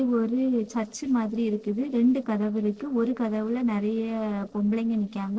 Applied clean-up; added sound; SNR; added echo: neural separator model SepFormer DNS4.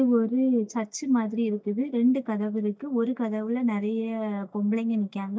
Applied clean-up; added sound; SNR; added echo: neural mask model DeepFilterNet 3.